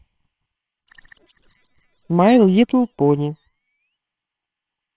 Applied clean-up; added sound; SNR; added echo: neural separator model SepFormer WHAMR!.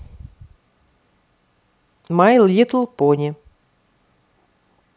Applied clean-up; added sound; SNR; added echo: none; none; none; none.